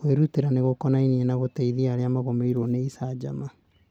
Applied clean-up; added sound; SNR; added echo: none; none; none; none.